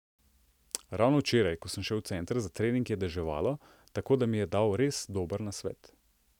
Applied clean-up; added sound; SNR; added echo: none; none; none; none.